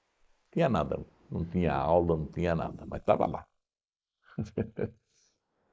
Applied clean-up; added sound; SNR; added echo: neural mask model Resemble Enhance denoiser.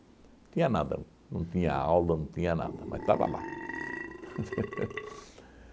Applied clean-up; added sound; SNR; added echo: none; Burping, eructation; 8 dB; none.